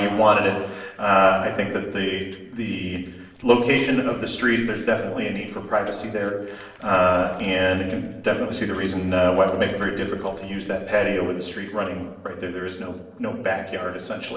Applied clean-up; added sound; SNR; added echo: neural separator model SepFormer DNS4.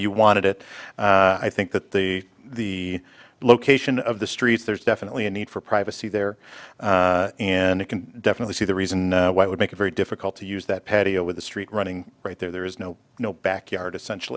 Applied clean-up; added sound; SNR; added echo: none; none; none; none.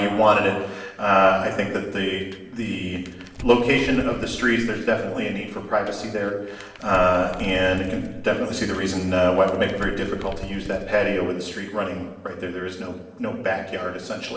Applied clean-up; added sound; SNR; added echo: none; Crumpling, crinkling; 14 dB; reverberation time 0.9 s.